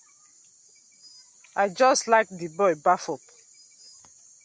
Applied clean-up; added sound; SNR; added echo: none; none; none; none.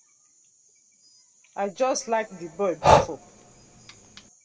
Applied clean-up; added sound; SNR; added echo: none; Breathing; -5 dB; reverberation time 1.0 s.